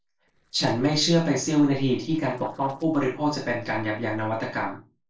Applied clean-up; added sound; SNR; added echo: neural separator model SepFormer DNS4.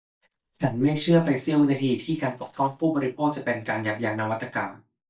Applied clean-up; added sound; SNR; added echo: neural mask model DeepFilterNet 3.